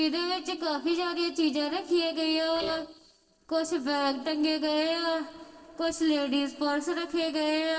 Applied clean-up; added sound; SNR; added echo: neural separator model SepFormer DNS4.